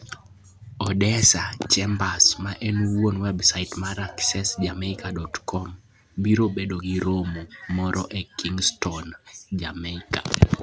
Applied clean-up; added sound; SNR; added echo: none; none; none; none.